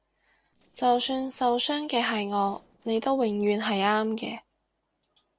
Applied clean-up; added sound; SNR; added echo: neural separator model SepFormer DNS4.